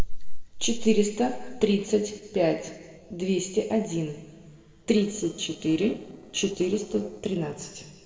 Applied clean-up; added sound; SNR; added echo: neural separator model SepFormer DNS4.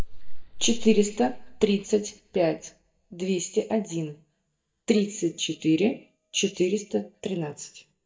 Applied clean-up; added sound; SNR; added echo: neural mask model DeepFilterNet 3.